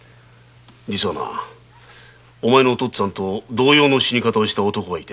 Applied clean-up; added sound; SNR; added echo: none; none; none; none.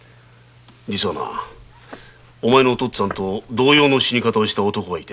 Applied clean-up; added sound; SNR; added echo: none; Walk, footsteps; 20 dB; none.